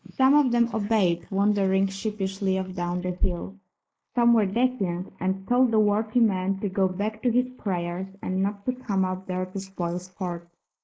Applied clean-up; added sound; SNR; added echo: neural mask model Resemble Enhance denoiser.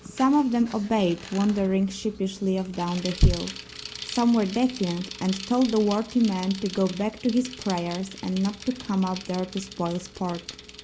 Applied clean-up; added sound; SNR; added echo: none; Bicycle; 16 dB; none.